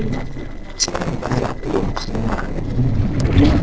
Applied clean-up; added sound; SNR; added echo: neural separator model SepFormer DNS4.